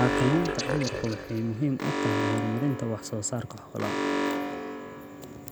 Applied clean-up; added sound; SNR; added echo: none; Alarm; 1 dB; none.